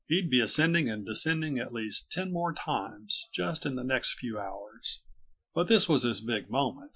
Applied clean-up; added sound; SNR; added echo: classical method Wiener filter.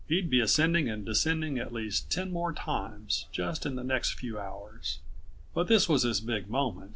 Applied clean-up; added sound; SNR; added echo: none; Bark; 9 dB; none.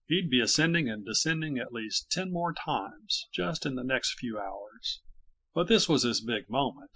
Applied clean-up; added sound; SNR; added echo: classical method spectral subtraction.